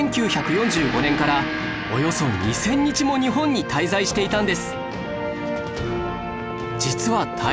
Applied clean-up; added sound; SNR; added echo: none; Gong; 12 dB; none.